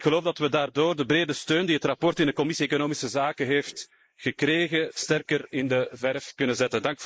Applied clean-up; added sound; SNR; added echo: neural mask model Resemble Enhance denoiser.